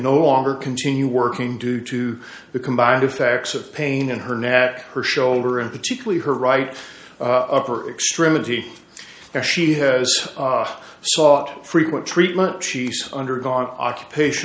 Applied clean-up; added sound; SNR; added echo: none; none; none; none.